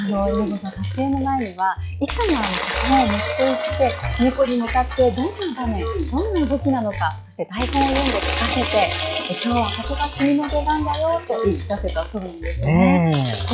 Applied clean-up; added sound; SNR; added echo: classical method log-MMSE.